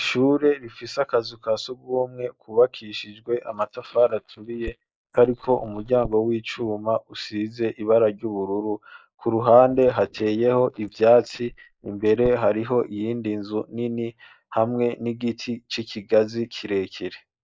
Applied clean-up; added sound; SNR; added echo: neural mask model Resemble Enhance denoiser.